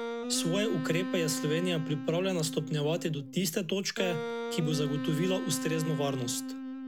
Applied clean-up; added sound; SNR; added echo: none; Wind instrument, woodwind instrument; 4 dB; none.